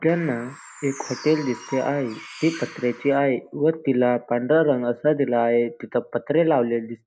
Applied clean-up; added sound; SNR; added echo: none; Bird; 17 dB; none.